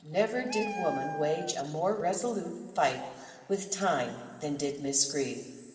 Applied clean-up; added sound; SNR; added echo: none; Meow; 10 dB; reverberation time 2.0 s.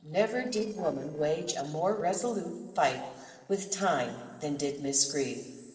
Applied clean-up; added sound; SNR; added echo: neural separator model SepFormer DNS4.